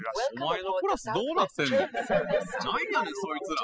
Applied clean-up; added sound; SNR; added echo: classical method spectral subtraction.